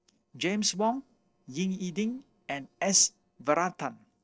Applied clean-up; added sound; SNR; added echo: neural separator model SepFormer DNS4.